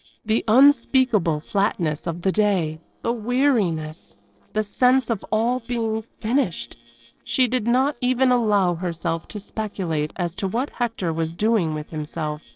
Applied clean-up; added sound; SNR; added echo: neural separator model SepFormer DNS4.